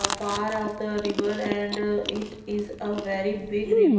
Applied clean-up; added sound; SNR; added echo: none; Chewing, mastication; 0 dB; reverberation time 0.8 s.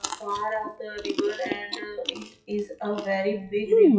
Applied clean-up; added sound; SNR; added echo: classical method WPE with log-MMSE.